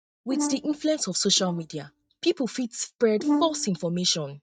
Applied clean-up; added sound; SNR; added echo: neural mask model DeepFilterNet 3.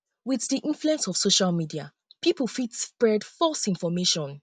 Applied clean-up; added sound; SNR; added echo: none; none; none; none.